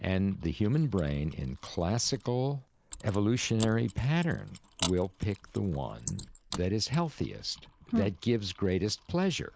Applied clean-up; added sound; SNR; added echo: neural mask model Resemble Enhance denoiser.